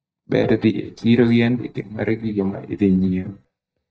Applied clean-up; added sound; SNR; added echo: neural mask model DeepFilterNet 3.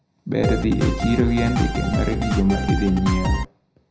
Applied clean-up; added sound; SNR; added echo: none; Drum kit; 0 dB; reverberation time 0.4 s.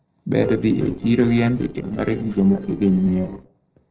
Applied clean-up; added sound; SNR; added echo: neural separator model SepFormer DNS4.